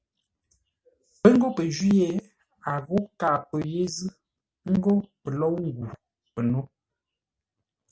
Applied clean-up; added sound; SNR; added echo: none; none; none; none.